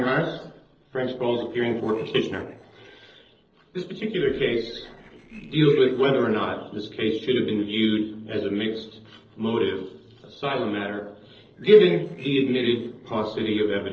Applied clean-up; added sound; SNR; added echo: neural separator model SepFormer DNS4.